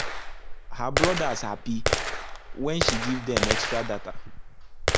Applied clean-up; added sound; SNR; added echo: none; Gunshot, gunfire; -3 dB; none.